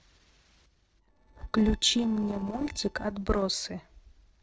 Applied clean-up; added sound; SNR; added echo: neural separator model SepFormer DNS4.